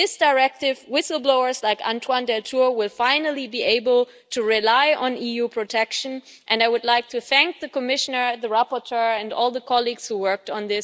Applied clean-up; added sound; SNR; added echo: none; none; none; none.